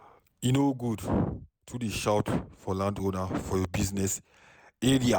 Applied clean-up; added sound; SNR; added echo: none; none; none; none.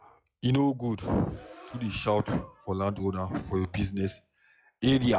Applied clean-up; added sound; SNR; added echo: classical method log-MMSE.